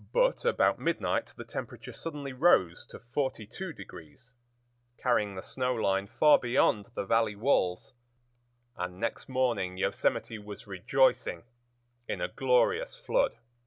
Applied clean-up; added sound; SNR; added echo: none; none; none; none.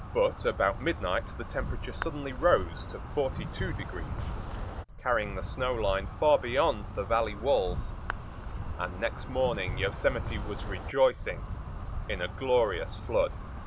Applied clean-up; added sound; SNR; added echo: none; Insect; 6 dB; none.